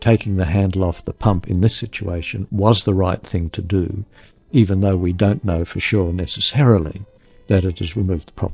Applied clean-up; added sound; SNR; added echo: neural separator model SepFormer DNS4.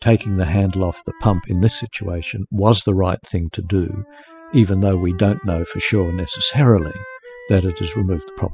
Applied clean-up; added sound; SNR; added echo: classical method spectral subtraction.